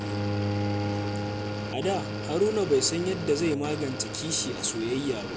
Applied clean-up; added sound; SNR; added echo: none; Bowed string instrument + Motor vehicle (road) / Engine; 2 dB; none.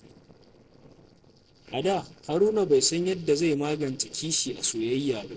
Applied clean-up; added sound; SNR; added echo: neural separator model SepFormer DNS4.